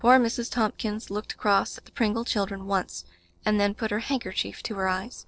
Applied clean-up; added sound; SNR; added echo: neural separator model SepFormer DNS4.